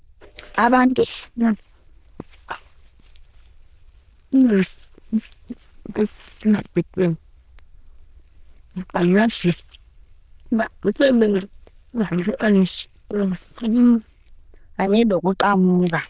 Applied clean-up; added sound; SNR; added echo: neural diffusion model UNIVERSE++.